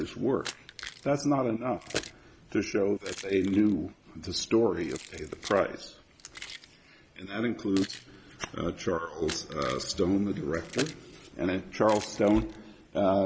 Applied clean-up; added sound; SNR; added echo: none; Keys jangling; 15 dB; none.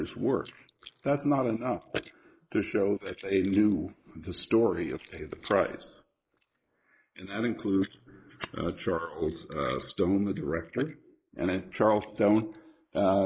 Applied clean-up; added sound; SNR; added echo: neural mask model Resemble Enhance denoiser.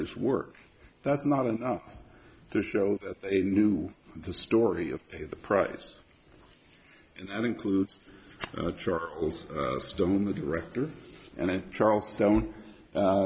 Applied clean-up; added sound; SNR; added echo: none; none; none; none.